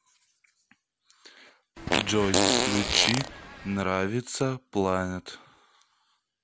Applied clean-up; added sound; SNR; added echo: none; Fart; -4 dB; none.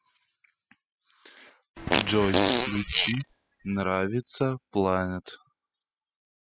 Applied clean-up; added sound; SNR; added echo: classical method spectral subtraction.